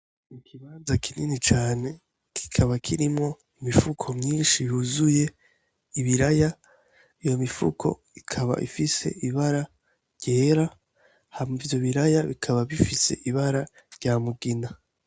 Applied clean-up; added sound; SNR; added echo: none; none; none; none.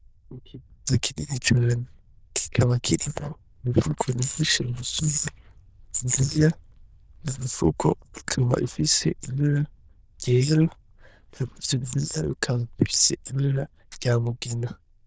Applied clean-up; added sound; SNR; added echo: neural diffusion model UNIVERSE++.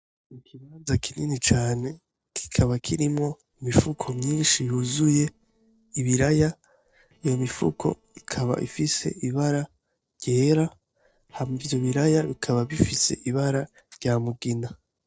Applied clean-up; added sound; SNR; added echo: neural separator model SepFormer DNS4.